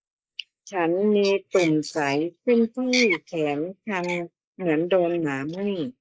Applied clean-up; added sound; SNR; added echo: neural mask model Resemble Enhance denoiser.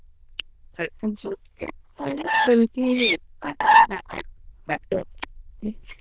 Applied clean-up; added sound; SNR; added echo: neural diffusion model UNIVERSE++.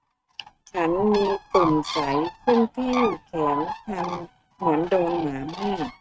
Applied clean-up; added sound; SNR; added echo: neural mask model RNNoise.